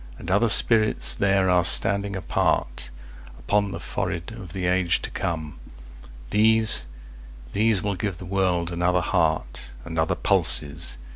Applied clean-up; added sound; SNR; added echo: none; none; none; none.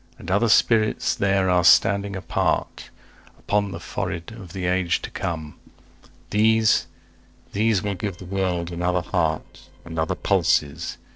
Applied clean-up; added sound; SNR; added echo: neural separator model SepFormer DNS4.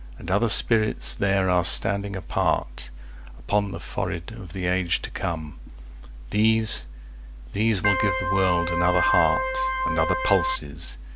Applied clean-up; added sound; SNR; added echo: none; Organ; 0 dB; none.